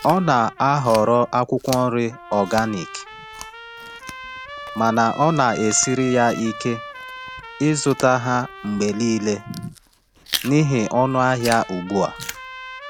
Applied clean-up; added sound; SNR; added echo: none; Chewing, mastication + Trumpet; 14 dB; none.